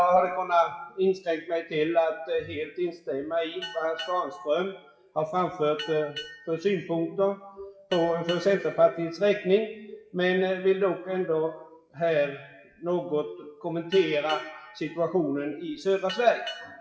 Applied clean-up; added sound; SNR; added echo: classical method WPE with log-MMSE.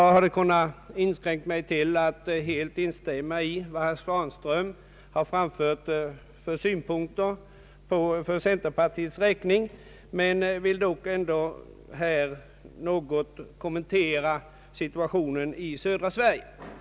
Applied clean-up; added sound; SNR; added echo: none; none; none; none.